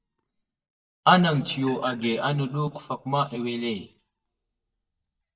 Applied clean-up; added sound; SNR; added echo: neural mask model DeepFilterNet 3.